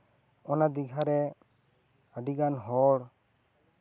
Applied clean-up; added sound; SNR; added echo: none; none; none; none.